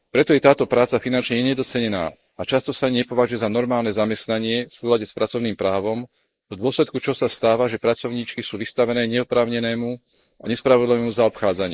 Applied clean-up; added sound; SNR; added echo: neural mask model Resemble Enhance denoiser.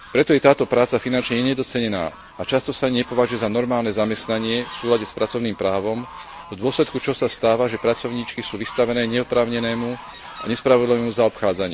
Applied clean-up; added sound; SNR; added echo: none; Fowl; 19 dB; none.